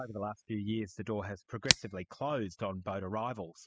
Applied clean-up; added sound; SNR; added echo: classical method spectral subtraction.